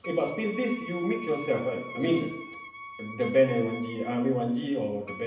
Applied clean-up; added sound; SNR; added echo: none; Wind instrument, woodwind instrument; 14 dB; reverberation time 0.8 s.